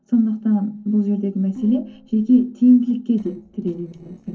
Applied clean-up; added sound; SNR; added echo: neural separator model SepFormer DNS4.